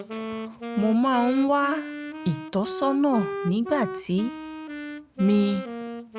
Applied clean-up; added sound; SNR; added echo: none; Wind instrument, woodwind instrument; 9 dB; none.